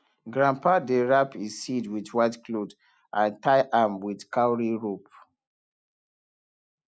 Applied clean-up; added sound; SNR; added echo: none; none; none; none.